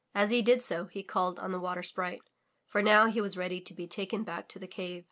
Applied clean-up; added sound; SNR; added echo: none; none; none; none.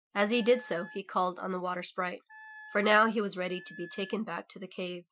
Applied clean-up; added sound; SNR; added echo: classical method Wiener filter.